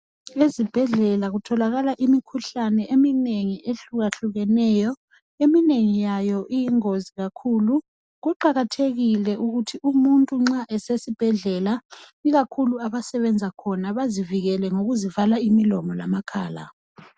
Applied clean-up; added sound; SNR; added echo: none; none; none; none.